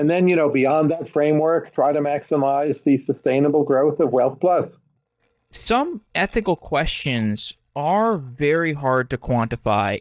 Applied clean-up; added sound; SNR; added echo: neural mask model DeepFilterNet 3.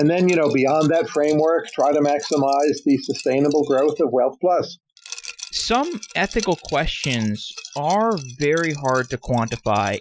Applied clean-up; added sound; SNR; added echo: classical method Wiener filter.